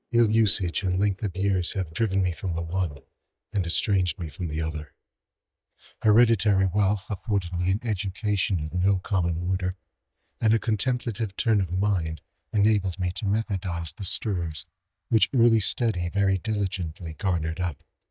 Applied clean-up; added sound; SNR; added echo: neural mask model DeepFilterNet 3.